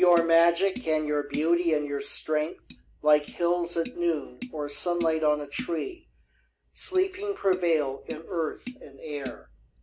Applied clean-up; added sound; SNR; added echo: none; Tap; 17 dB; none.